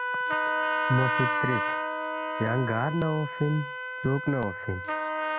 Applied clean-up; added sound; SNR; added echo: none; Wind instrument, woodwind instrument + Trumpet; 0 dB; none.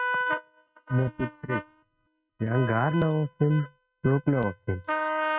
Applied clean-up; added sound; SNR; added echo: neural mask model RNNoise.